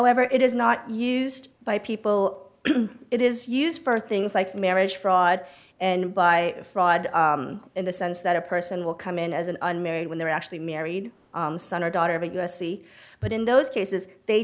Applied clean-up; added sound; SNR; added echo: none; none; none; none.